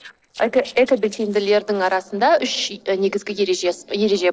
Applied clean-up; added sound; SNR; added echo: neural separator model SepFormer DNS4.